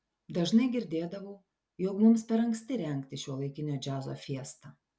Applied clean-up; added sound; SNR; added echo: none; none; none; none.